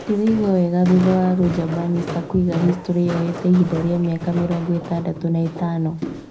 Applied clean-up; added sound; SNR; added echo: none; Walk, footsteps; 11 dB; reverberation time 0.5 s.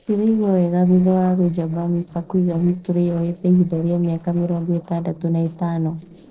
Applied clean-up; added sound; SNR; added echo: neural separator model SepFormer DNS4.